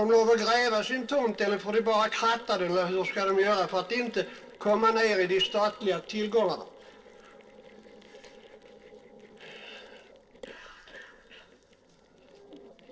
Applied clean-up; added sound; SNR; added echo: neural separator model SepFormer DNS4.